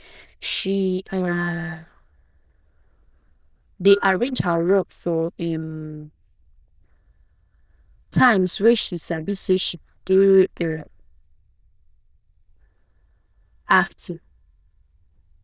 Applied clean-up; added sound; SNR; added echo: neural diffusion model UNIVERSE++.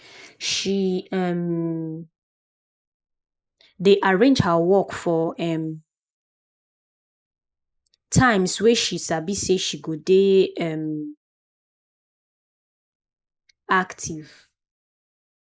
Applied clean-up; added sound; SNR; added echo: neural mask model Resemble Enhance denoiser.